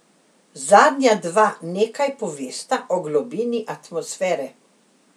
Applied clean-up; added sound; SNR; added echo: none; none; none; none.